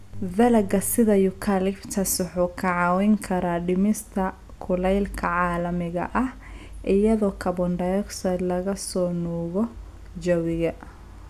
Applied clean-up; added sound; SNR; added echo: none; none; none; none.